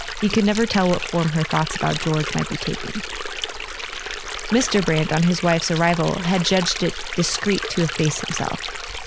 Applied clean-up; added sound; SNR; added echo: none; Stream; 7 dB; none.